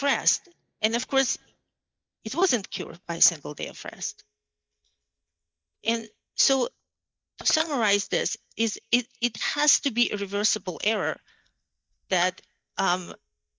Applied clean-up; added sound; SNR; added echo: neural mask model DeepFilterNet 3.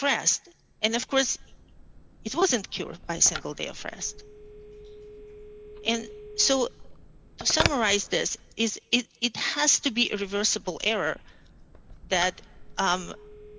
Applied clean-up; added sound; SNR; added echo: none; Telephone; 12 dB; none.